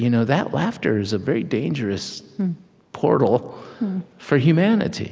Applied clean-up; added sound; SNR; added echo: none; none; none; none.